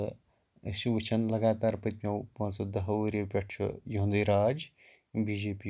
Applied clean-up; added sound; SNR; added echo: none; none; none; none.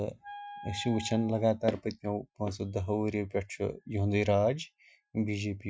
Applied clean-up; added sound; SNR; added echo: classical method Wiener filter.